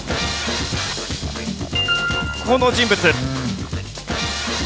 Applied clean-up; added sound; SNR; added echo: none; none; none; none.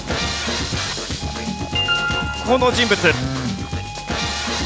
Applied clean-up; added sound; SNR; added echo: none; Wind instrument, woodwind instrument; 15 dB; none.